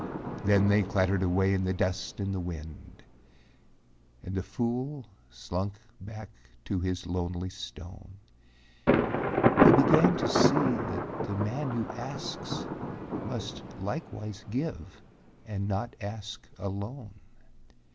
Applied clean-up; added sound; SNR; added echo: none; Thunder; 1 dB; none.